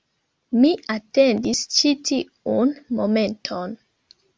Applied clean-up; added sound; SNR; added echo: none; none; none; none.